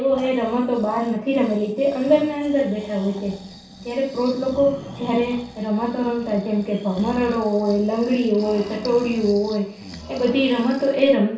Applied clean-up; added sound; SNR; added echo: none; Breathing; 19 dB; reverberation time 0.4 s.